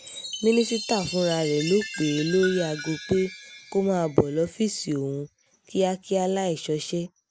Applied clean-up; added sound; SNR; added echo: none; Chime; 13 dB; none.